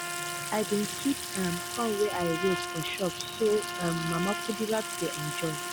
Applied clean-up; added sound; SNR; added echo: none; Trumpet + Sink (filling or washing) / Water tap, faucet; 4 dB; none.